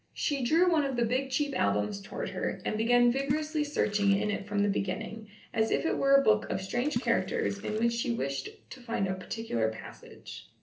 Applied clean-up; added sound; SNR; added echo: neural separator model SepFormer DNS4.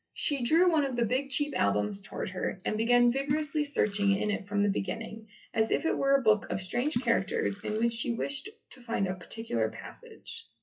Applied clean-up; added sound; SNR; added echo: classical method WPE with log-MMSE.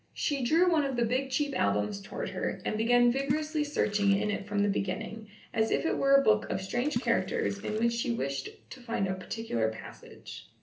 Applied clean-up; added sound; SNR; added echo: none; Water / Splash, splatter; 13 dB; reverberation time 0.3 s.